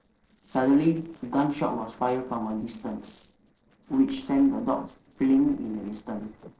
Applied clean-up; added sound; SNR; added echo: neural separator model SepFormer DNS4.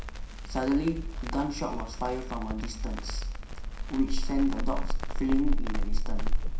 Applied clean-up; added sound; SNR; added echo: none; Crackle; -4 dB; reverberation time 0.5 s.